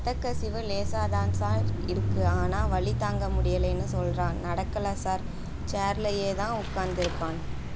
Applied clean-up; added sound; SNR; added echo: none; Mechanisms / Bicycle; -3 dB; none.